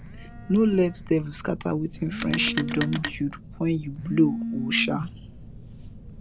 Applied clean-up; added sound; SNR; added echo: none; Telephone + Telephone; 7 dB; none.